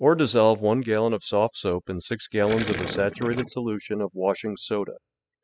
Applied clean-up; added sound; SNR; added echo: classical method spectral subtraction.